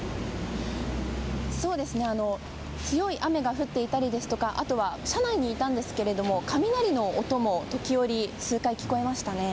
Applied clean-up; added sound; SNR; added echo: none; none; none; none.